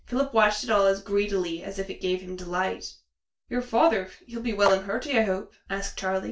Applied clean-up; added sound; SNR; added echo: neural separator model SepFormer DNS4.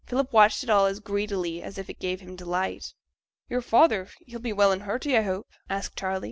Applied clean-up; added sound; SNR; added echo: none; none; none; none.